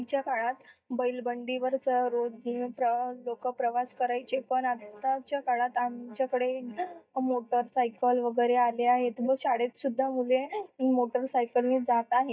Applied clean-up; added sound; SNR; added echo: neural mask model DeepFilterNet 3.